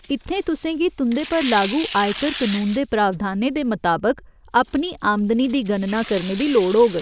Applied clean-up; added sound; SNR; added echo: none; Tearing; 12 dB; none.